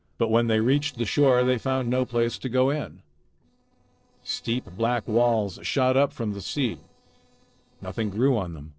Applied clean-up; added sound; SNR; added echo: neural separator model SepFormer DNS4.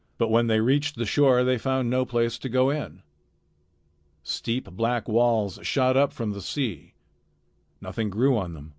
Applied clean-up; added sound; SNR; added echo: none; none; none; none.